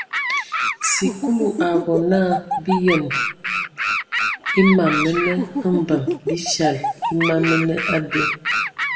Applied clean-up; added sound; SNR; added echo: none; Animal; 2 dB; reverberation time 1.2 s.